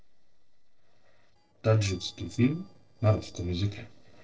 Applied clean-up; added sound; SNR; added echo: neural separator model SepFormer DNS4.